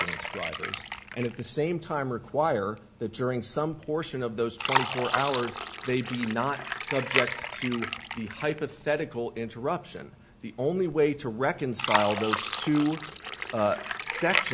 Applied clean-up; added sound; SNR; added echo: none; Fill (with liquid); 4 dB; none.